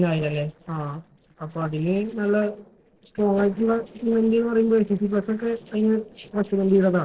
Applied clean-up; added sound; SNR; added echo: neural separator model SepFormer DNS4.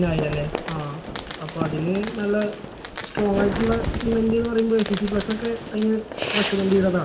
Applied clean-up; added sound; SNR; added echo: none; Fireworks; 6 dB; reverberation time 0.6 s.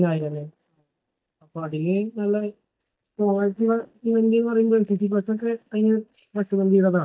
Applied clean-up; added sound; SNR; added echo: neural mask model DeepFilterNet 3.